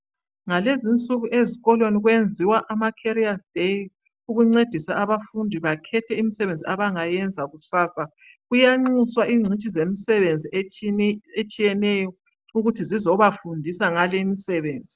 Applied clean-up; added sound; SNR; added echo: none; none; none; none.